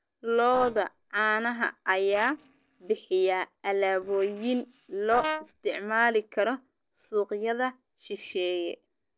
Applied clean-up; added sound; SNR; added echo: neural separator model SepFormer DNS4.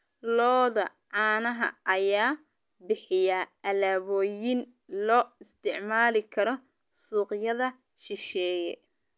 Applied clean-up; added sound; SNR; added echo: none; none; none; none.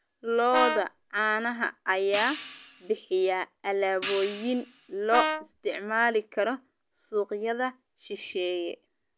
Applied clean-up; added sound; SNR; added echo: none; Brass instrument + Hi-hat; 6 dB; none.